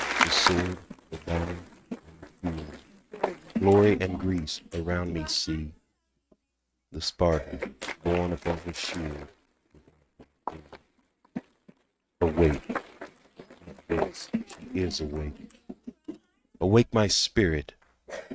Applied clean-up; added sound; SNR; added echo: neural mask model RNNoise.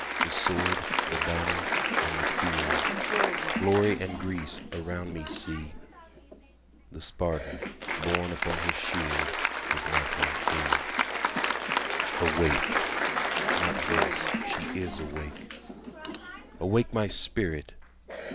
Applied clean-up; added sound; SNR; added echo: none; Applause; -3 dB; none.